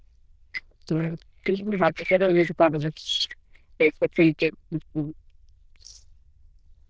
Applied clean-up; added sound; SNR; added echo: neural diffusion model UNIVERSE++.